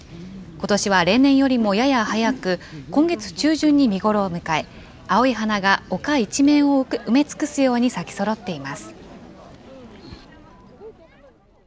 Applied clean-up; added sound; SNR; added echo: none; none; none; none.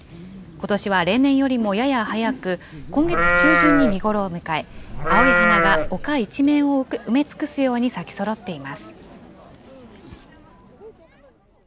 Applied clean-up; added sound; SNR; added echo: none; Livestock, farm animals, working animals; -3 dB; none.